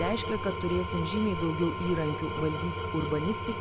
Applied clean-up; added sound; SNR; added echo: none; Engine / Tools; 3 dB; none.